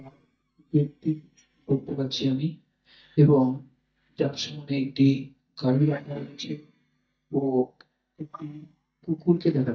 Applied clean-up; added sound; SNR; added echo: neural mask model DeepFilterNet 3.